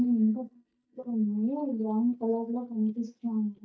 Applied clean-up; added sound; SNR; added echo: neural mask model DeepFilterNet 3.